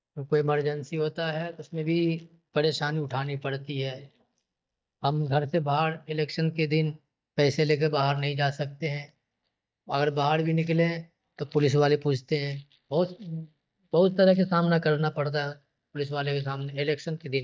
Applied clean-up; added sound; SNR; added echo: neural mask model DeepFilterNet 3.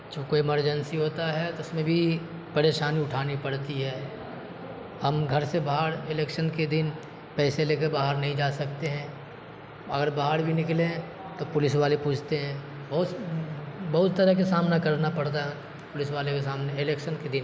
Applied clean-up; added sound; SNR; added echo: none; none; none; none.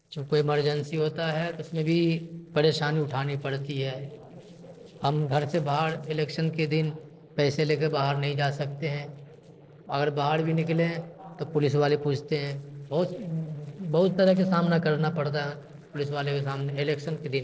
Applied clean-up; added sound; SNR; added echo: neural separator model SepFormer DNS4.